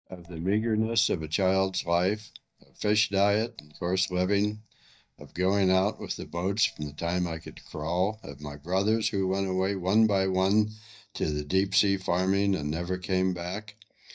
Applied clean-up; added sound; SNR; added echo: neural mask model DeepFilterNet 3.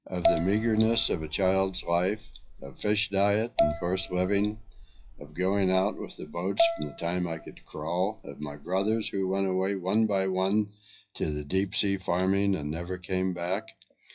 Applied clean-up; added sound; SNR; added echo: classical method WPE with log-MMSE.